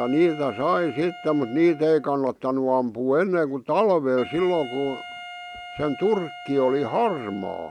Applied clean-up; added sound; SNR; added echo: none; Wind instrument, woodwind instrument; 17 dB; none.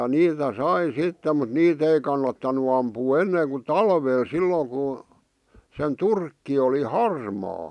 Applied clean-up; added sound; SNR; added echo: none; none; none; none.